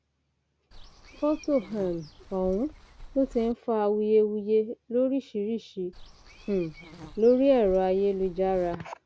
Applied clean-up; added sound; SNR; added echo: none; Walk, footsteps / Insect; 19 dB; none.